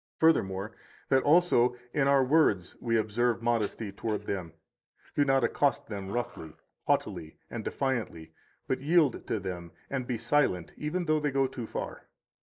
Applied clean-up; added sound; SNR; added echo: neural mask model DeepFilterNet 3.